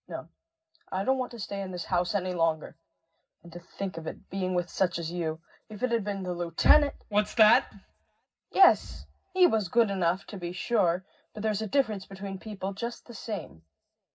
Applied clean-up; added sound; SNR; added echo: none; none; none; reverberation time 0.4 s.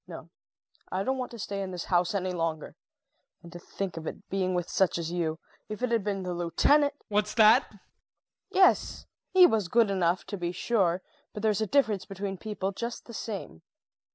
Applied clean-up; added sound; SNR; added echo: none; none; none; none.